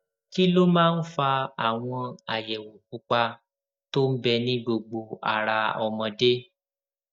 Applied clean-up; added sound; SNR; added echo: neural mask model DeepFilterNet 3.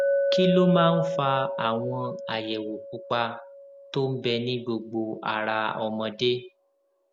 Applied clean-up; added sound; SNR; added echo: none; Chink, clink; 4 dB; none.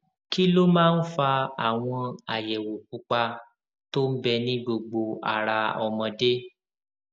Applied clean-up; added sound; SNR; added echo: none; none; none; none.